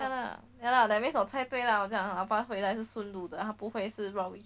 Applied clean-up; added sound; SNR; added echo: none; none; none; none.